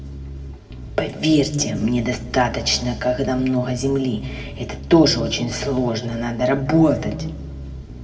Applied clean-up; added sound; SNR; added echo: none; Bass guitar; 13 dB; reverberation time 1.5 s.